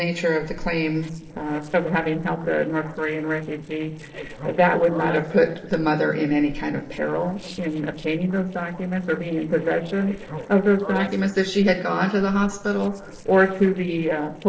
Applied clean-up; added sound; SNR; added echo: neural separator model SepFormer DNS4.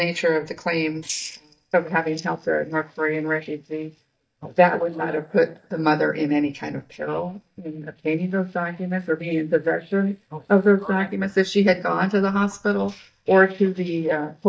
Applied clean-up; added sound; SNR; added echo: neural mask model DeepFilterNet 3.